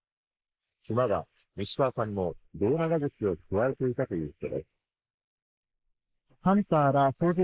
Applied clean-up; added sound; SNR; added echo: neural mask model Resemble Enhance denoiser.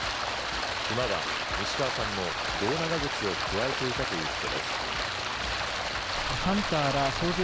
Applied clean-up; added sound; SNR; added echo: none; Stream; -2 dB; none.